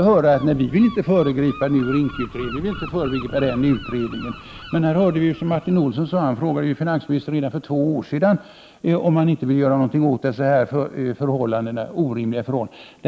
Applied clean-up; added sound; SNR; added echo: none; Gull, seagull; 19 dB; none.